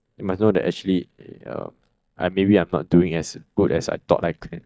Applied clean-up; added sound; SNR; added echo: neural mask model DeepFilterNet 3.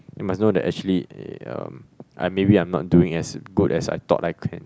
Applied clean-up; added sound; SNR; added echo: none; none; none; none.